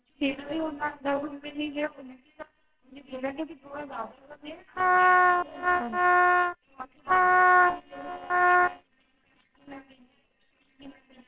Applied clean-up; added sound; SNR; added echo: neural separator model SepFormer WHAMR!.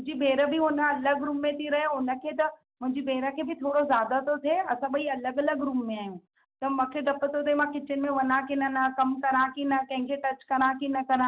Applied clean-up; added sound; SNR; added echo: none; none; none; none.